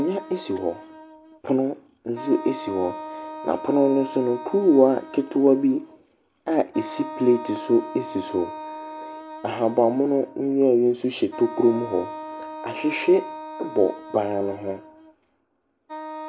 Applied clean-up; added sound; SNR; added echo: none; Wind instrument, woodwind instrument; 14 dB; none.